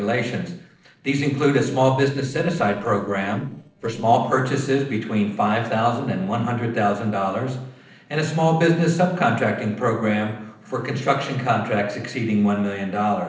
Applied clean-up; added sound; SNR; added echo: neural separator model SepFormer DNS4.